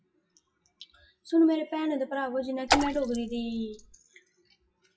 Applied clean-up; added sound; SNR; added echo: classical method WPE with log-MMSE.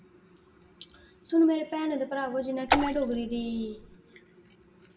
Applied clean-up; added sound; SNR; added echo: none; Raindrop / Splash, splatter; 1 dB; reverberation time 2.0 s.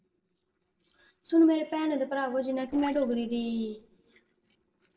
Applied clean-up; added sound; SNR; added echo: neural separator model SepFormer DNS4.